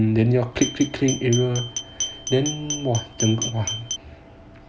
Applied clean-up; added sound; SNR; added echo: none; Glass; 8 dB; none.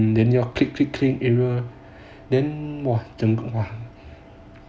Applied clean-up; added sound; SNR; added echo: none; none; none; none.